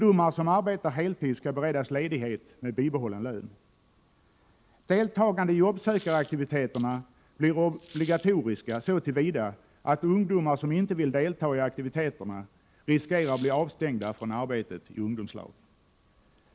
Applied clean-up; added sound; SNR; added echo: none; Coin (dropping); 19 dB; none.